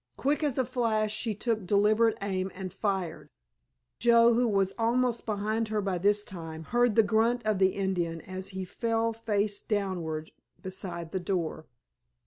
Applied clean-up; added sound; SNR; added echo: none; none; none; none.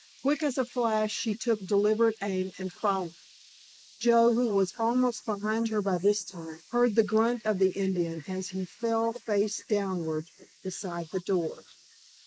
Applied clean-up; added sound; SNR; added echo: neural mask model Resemble Enhance denoiser.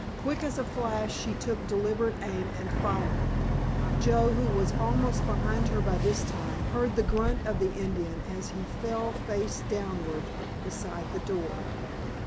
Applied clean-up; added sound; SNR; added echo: none; Boat, Water vehicle; -2 dB; none.